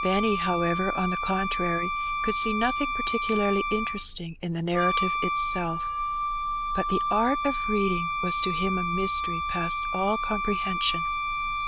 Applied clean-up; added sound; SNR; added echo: none; Wind instrument, woodwind instrument; 0 dB; none.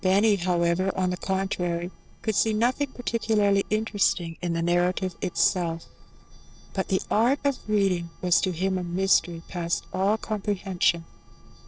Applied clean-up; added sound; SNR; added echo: neural separator model SepFormer DNS4.